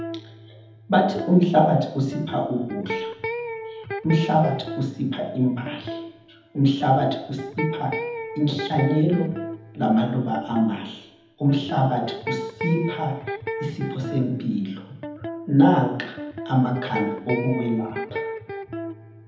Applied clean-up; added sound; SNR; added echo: none; Electric guitar; 9 dB; reverberation time 1.0 s.